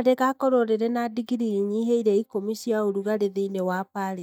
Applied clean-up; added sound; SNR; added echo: neural mask model DeepFilterNet 3.